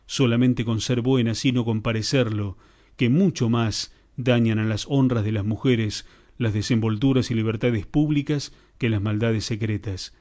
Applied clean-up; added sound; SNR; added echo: none; none; none; none.